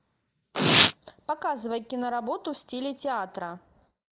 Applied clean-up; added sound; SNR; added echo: neural mask model Resemble Enhance denoiser.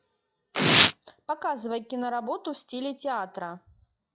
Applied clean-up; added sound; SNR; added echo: classical method log-MMSE.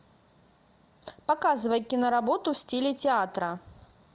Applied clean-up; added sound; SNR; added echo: none; none; none; none.